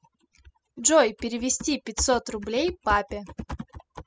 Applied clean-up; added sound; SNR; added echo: classical method spectral subtraction.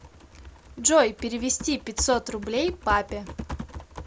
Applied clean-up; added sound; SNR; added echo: none; Typing; 12 dB; none.